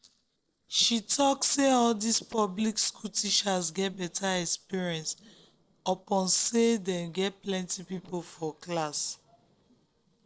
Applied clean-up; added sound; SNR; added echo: neural separator model SepFormer DNS4.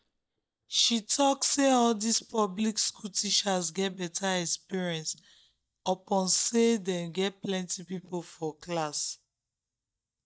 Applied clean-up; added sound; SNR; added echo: neural mask model DeepFilterNet 3.